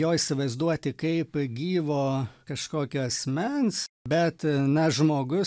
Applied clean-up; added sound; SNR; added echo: none; none; none; none.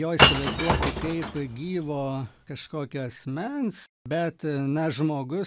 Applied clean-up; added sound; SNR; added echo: none; Shatter / Crushing; -3 dB; none.